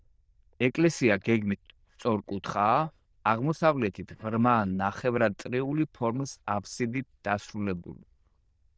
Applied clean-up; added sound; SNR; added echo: neural diffusion model UNIVERSE++.